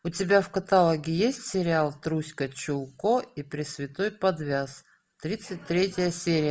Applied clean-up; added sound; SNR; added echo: none; none; none; none.